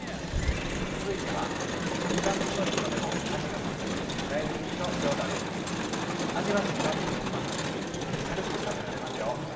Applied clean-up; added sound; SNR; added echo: none; Crowd; -5 dB; reverberation time 2.3 s.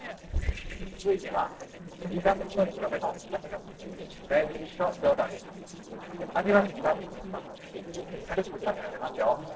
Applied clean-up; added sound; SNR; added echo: neural separator model SepFormer DNS4.